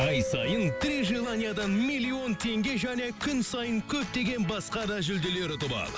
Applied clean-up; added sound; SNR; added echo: none; Mallet percussion; 10 dB; none.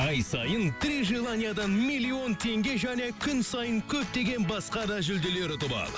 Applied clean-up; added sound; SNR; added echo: none; none; none; none.